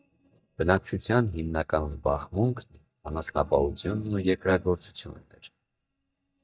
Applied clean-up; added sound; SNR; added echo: neural mask model DeepFilterNet 3.